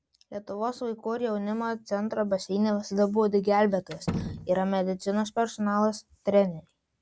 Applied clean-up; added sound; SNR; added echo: none; Slam; 10 dB; none.